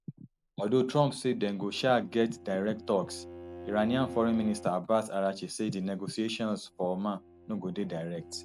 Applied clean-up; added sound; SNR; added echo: none; Bowed string instrument; 17 dB; none.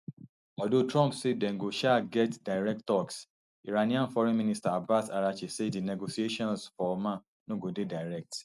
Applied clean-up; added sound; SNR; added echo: none; none; none; none.